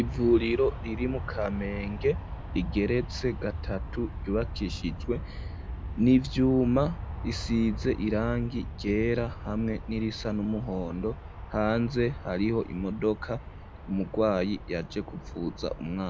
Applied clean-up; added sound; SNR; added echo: none; Aircraft; 8 dB; none.